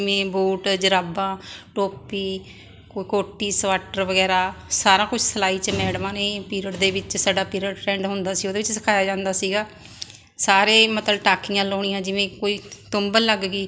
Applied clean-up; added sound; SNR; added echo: none; none; none; none.